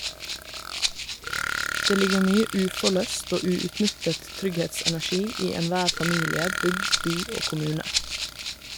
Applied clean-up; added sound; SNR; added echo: none; Rattle (instrument) + Burping, eructation; 2 dB; none.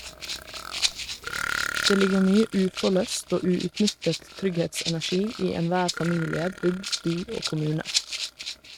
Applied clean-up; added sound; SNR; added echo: neural mask model RNNoise.